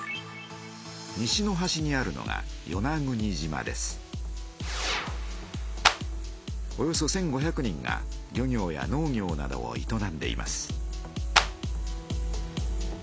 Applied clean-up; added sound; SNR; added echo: none; Clapping; -4 dB; none.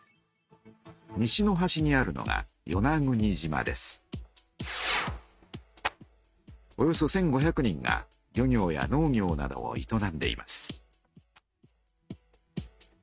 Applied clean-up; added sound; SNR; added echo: neural mask model RNNoise.